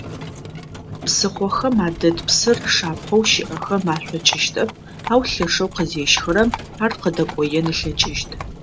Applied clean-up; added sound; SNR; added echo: none; Livestock, farm animals, working animals; 11 dB; none.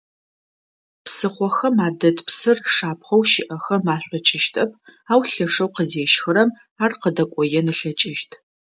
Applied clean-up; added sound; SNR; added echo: none; none; none; none.